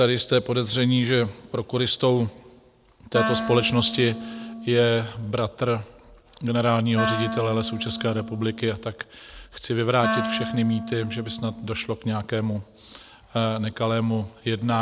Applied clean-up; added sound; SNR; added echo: none; Wind instrument, woodwind instrument; 7 dB; none.